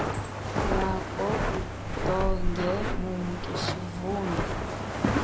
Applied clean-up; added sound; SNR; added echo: none; Walk, footsteps; -4 dB; none.